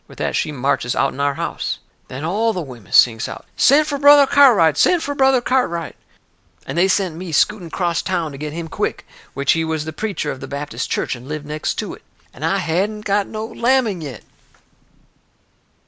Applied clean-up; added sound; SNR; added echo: none; none; none; none.